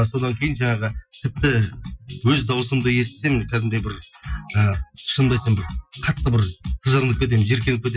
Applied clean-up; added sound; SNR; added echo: classical method Wiener filter.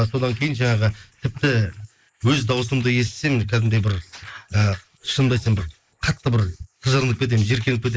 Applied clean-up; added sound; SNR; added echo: neural mask model Resemble Enhance denoiser.